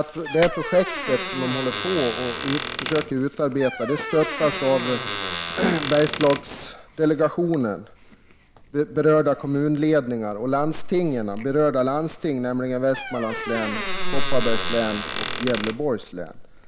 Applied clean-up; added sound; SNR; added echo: none; Chewing, mastication + Squeak; 5 dB; none.